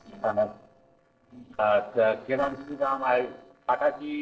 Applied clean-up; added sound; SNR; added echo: neural separator model SepFormer DNS4.